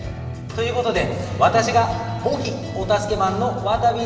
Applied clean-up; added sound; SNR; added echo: none; Clock; 18 dB; reverberation time 2.7 s.